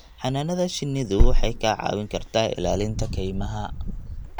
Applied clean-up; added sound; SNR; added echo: none; Wind; -3 dB; none.